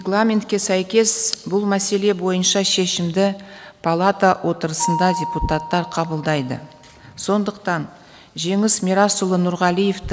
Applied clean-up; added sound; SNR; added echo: none; Mallet percussion; 15 dB; none.